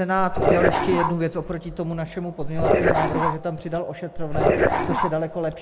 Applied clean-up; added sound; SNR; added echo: none; Dog; -4 dB; none.